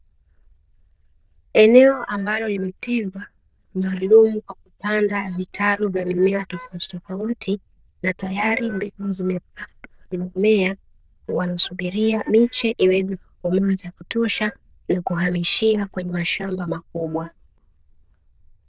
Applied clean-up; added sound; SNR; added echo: neural diffusion model UNIVERSE++.